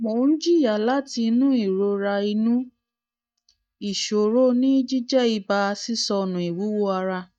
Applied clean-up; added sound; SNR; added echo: neural mask model DeepFilterNet 3.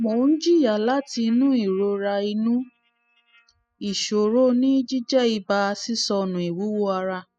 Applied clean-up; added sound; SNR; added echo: classical method spectral subtraction.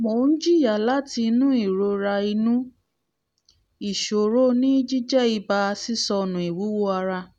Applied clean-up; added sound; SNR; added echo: none; none; none; none.